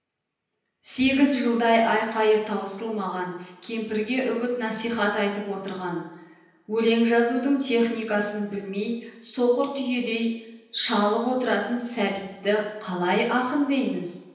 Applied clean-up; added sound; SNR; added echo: none; none; none; reverberation time 0.9 s.